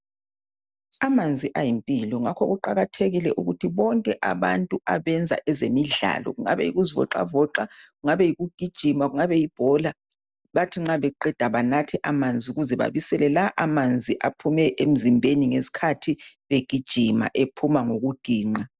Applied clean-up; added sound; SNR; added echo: none; none; none; none.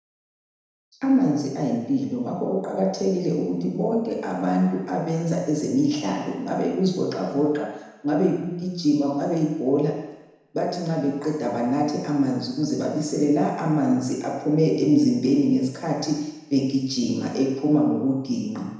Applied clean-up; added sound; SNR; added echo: none; none; none; reverberation time 1.0 s.